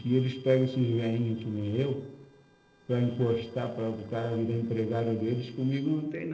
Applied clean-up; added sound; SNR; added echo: neural separator model SepFormer DNS4.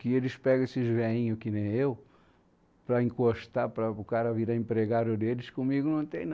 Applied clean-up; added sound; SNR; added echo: none; none; none; none.